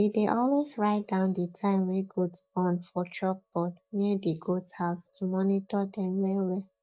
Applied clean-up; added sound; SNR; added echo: neural mask model DeepFilterNet 3.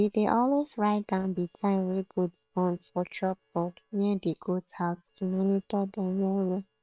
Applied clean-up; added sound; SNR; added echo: neural separator model SepFormer WHAM!.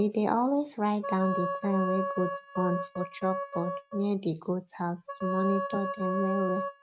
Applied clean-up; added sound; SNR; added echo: neural mask model RNNoise.